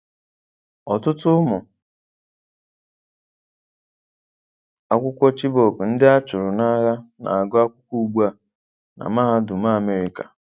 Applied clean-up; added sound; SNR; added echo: none; none; none; none.